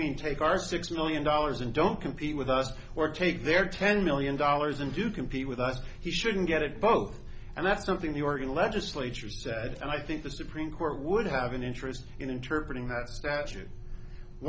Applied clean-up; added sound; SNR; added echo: none; none; none; none.